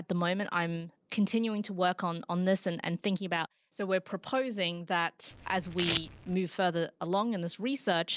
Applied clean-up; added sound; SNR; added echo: none; Domestic sounds, home sounds; 2 dB; none.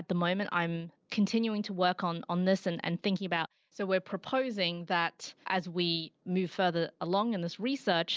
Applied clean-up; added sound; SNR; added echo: none; none; none; none.